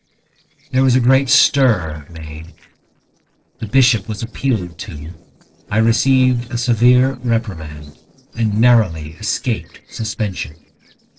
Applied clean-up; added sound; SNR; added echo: neural separator model SepFormer DNS4.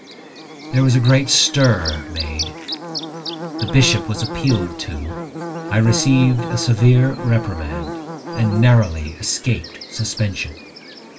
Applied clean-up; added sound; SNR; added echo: none; Buzz / Bird; 10 dB; reverberation time 0.2 s.